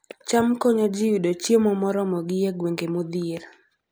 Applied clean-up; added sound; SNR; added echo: none; none; none; none.